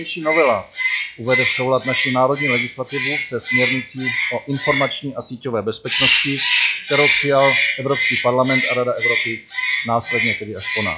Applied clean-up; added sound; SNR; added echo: classical method log-MMSE.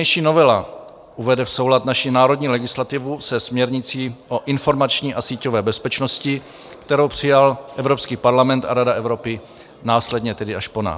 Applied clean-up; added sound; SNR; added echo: none; none; none; none.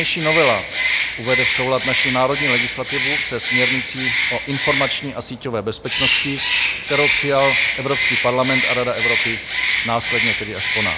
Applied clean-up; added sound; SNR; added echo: none; Bird; -2 dB; none.